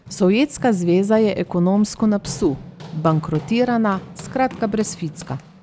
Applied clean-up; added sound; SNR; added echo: none; Run; 17 dB; none.